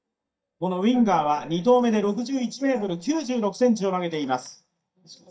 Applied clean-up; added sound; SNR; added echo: neural mask model DeepFilterNet 3.